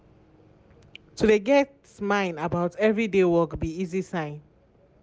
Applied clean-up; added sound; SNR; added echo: none; none; none; none.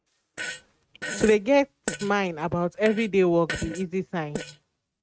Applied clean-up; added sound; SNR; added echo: neural mask model RNNoise.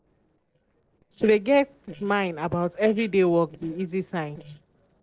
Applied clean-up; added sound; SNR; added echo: neural separator model SepFormer DNS4.